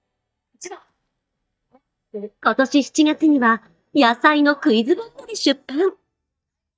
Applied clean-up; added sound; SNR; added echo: neural mask model DeepFilterNet 3.